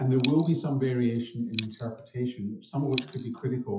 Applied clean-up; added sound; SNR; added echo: classical method WPE with log-MMSE.